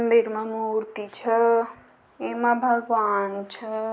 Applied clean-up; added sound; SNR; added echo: none; none; none; none.